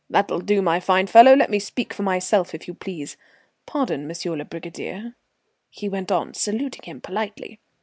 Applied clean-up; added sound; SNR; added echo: none; none; none; none.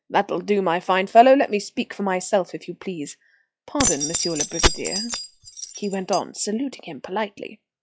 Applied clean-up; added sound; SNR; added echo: classical method log-MMSE.